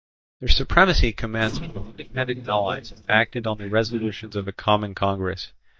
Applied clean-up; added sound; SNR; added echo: neural mask model DeepFilterNet 3.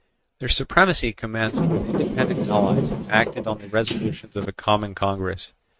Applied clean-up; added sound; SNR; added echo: neural mask model RNNoise.